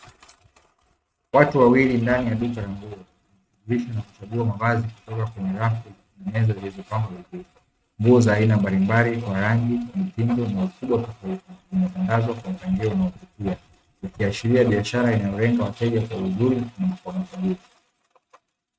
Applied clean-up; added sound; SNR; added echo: neural mask model RNNoise.